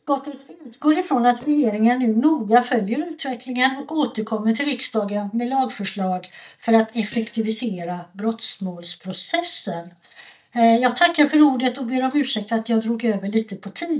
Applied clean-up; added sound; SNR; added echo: neural mask model DeepFilterNet 3.